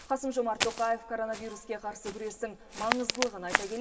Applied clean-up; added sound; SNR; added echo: none; Walk, footsteps; 3 dB; reverberation time 1.4 s.